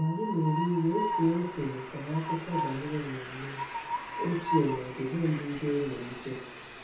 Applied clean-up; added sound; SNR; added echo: none; Train; 6 dB; reverberation time 0.6 s.